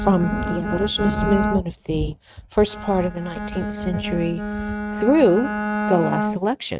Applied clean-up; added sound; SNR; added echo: neural mask model RNNoise.